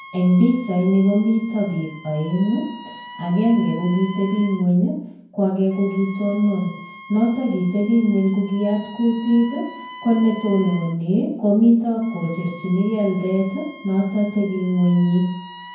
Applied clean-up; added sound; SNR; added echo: none; Wind instrument, woodwind instrument; 19 dB; reverberation time 0.9 s.